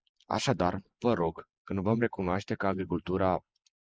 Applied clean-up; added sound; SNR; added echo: neural mask model Resemble Enhance denoiser.